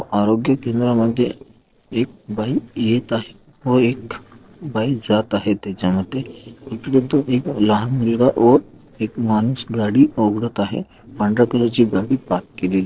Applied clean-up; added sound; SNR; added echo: neural separator model SepFormer DNS4.